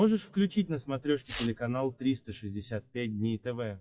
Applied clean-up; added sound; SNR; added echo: classical method WPE with log-MMSE.